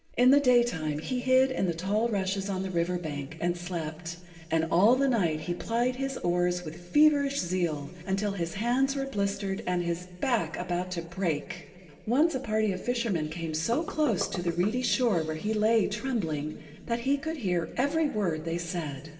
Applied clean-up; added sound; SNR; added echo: none; Knock; 10 dB; reverberation time 2.6 s.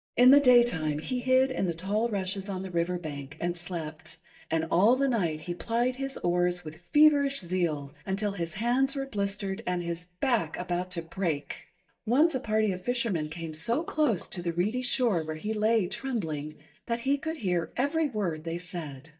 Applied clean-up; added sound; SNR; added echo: neural mask model DeepFilterNet 3.